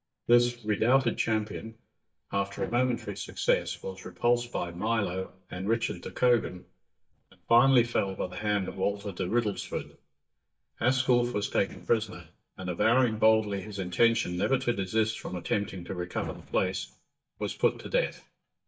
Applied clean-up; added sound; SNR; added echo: neural mask model DeepFilterNet 3.